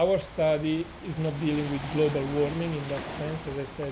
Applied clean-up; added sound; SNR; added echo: none; Waves, surf; 12 dB; reverberation time 1.6 s.